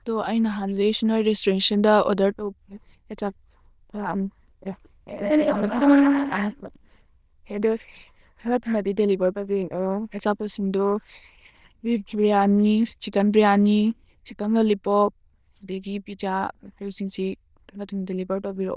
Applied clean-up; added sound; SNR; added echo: neural diffusion model UNIVERSE++.